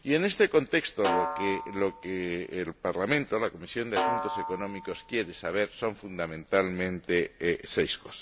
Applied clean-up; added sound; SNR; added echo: none; Snare drum; 6 dB; none.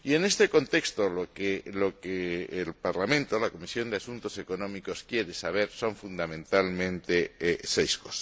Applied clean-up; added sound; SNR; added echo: none; none; none; none.